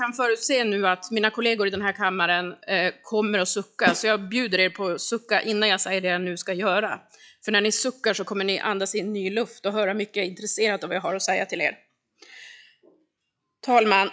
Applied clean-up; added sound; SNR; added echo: classical method log-MMSE.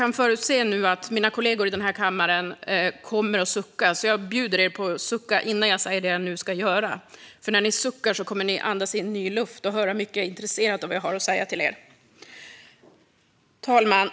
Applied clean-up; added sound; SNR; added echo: none; none; none; none.